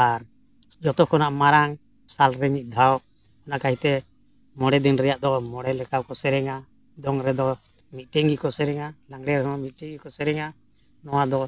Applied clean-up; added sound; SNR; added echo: none; none; none; none.